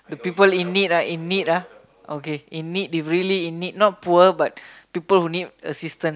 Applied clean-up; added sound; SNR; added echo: none; none; none; none.